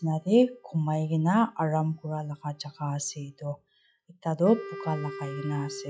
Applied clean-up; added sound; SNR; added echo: classical method log-MMSE.